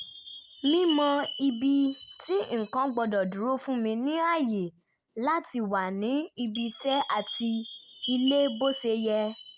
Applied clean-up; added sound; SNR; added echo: none; Chime; 7 dB; none.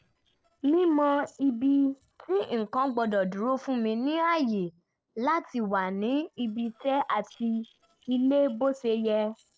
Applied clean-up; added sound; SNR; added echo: neural separator model SepFormer DNS4.